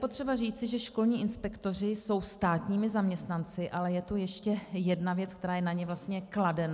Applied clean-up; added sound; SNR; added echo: none; none; none; none.